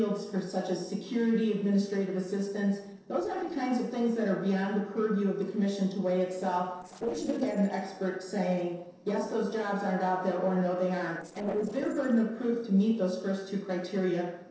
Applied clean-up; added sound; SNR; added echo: neural separator model SepFormer DNS4.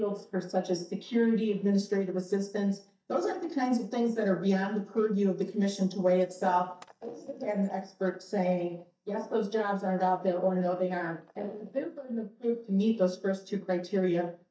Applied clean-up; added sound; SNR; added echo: neural mask model DeepFilterNet 3.